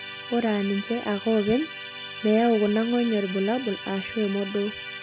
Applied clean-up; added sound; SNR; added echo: none; Musical instrument; 11 dB; none.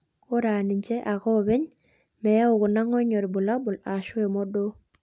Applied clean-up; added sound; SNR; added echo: none; none; none; none.